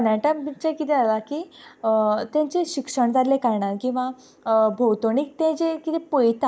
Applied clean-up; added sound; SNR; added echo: none; none; none; none.